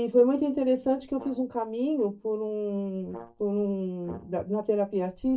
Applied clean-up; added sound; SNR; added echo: neural mask model DeepFilterNet 3.